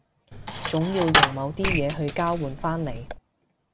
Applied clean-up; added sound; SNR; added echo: none; Coin (dropping); -1 dB; none.